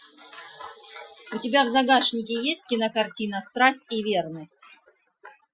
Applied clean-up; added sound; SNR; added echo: classical method Wiener filter.